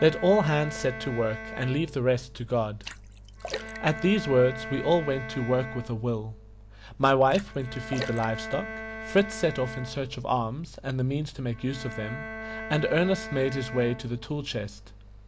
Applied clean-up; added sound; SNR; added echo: none; Splash, splatter + Bowed string instrument; 12 dB; none.